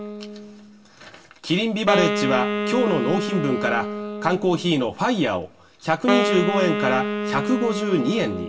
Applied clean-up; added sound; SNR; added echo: none; Wind instrument, woodwind instrument; 3 dB; reverberation time 0.2 s.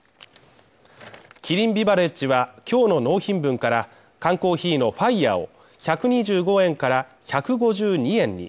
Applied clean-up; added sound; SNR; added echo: none; none; none; none.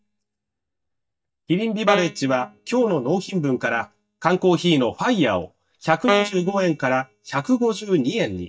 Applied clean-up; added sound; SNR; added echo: neural mask model DeepFilterNet 3.